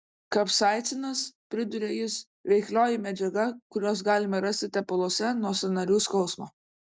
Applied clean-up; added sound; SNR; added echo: none; none; none; none.